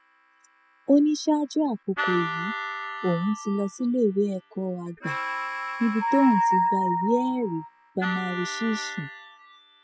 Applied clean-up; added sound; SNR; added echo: classical method spectral subtraction.